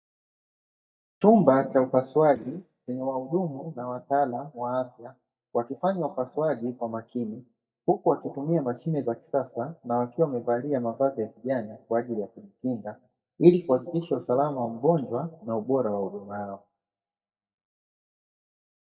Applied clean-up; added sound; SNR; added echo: neural mask model DeepFilterNet 3.